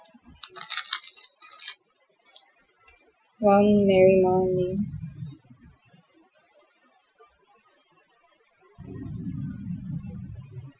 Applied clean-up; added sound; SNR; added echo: classical method Wiener filter.